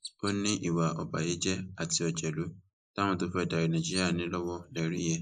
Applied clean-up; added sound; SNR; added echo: neural mask model Resemble Enhance denoiser.